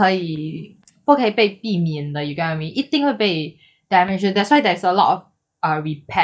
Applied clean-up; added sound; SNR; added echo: neural mask model DeepFilterNet 3.